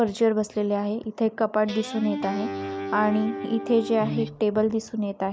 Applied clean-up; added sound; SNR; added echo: none; Brass instrument + Guitar; 8 dB; none.